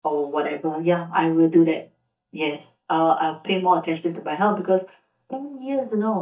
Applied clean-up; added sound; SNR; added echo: neural mask model DeepFilterNet 3.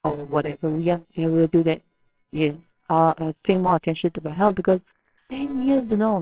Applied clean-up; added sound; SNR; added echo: neural separator model SepFormer WHAMR!.